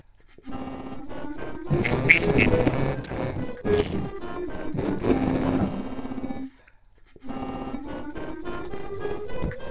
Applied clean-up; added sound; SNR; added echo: neural separator model SepFormer DNS4.